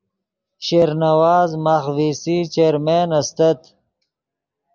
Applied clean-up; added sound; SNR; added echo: none; none; none; none.